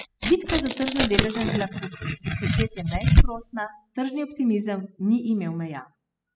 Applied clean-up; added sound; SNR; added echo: classical method spectral subtraction.